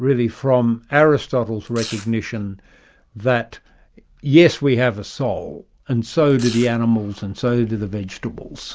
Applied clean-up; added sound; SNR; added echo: none; Domestic sounds, home sounds; 16 dB; none.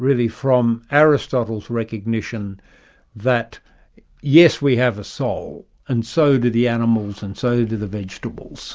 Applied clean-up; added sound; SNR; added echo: none; none; none; none.